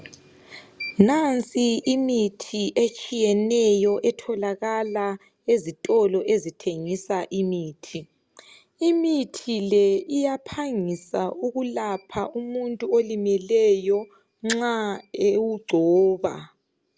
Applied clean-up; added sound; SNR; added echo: none; none; none; none.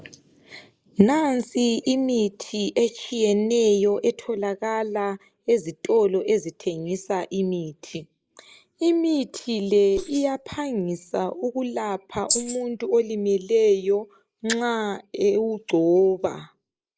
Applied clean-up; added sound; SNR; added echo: neural mask model Resemble Enhance denoiser.